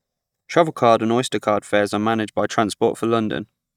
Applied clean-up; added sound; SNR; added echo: neural mask model DeepFilterNet 3.